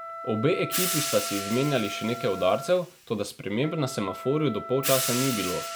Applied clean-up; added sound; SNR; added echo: none; Wind instrument, woodwind instrument + Hi-hat; 6 dB; none.